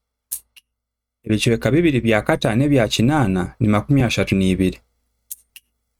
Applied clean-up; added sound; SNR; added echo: neural mask model RNNoise.